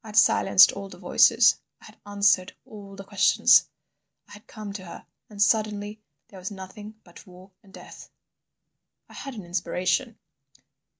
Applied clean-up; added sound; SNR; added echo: none; none; none; none.